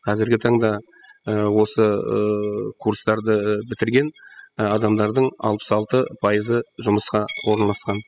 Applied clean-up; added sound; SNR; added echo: classical method spectral subtraction.